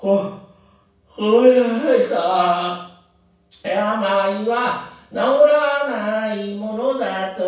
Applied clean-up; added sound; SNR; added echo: none; none; none; reverberation time 0.7 s.